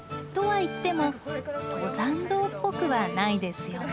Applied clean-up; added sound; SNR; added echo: none; none; none; none.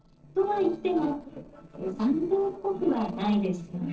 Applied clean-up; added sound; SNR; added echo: neural separator model SepFormer DNS4.